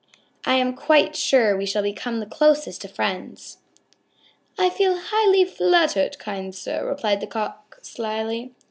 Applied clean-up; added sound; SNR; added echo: none; none; none; none.